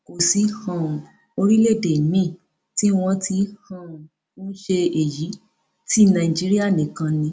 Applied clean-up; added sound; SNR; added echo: none; none; none; none.